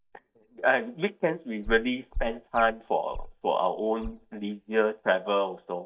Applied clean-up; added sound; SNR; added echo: neural mask model DeepFilterNet 3.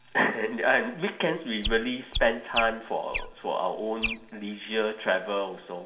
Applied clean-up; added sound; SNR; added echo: none; Chirp, tweet; 6 dB; reverberation time 1.2 s.